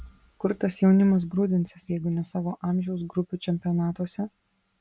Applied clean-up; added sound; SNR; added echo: none; none; none; none.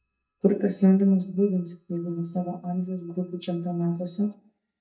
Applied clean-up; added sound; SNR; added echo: neural mask model DeepFilterNet 3.